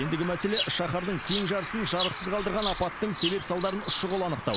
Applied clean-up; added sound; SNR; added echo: none; Bird vocalization, bird call, bird song; 4 dB; none.